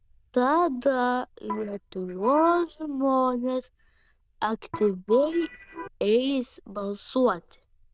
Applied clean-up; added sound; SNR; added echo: neural diffusion model UNIVERSE++.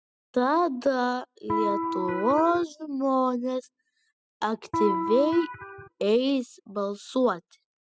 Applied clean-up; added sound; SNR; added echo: classical method spectral subtraction.